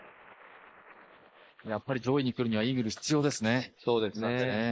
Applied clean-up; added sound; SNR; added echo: neural mask model Resemble Enhance denoiser.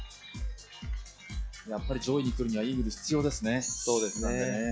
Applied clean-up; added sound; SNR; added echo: classical method log-MMSE.